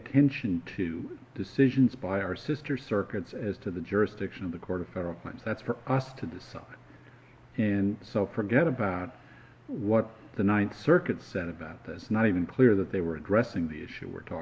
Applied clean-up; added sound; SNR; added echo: none; none; none; none.